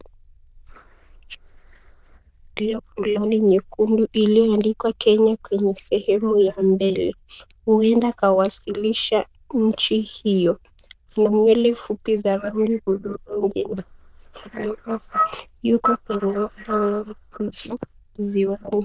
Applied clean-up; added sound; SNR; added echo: neural diffusion model UNIVERSE++.